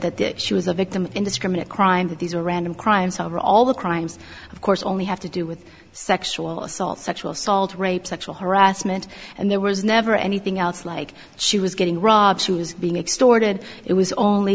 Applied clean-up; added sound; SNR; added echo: none; none; none; none.